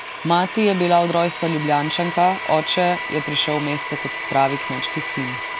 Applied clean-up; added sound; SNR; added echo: none; Domestic sounds, home sounds; 8 dB; none.